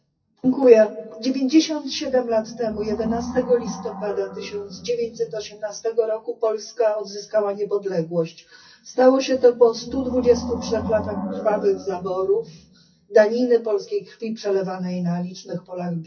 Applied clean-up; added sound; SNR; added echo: classical method WPE with log-MMSE.